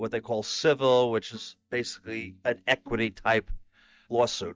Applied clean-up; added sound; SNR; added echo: neural mask model DeepFilterNet 3.